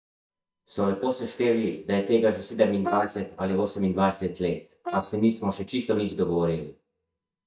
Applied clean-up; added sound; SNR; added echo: neural mask model DeepFilterNet 3.